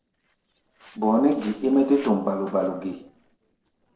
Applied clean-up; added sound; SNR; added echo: neural separator model SepFormer DNS4.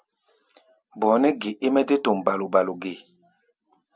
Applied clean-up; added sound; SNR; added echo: none; none; none; none.